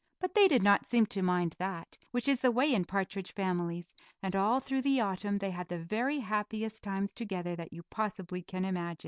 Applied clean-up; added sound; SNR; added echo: none; none; none; none.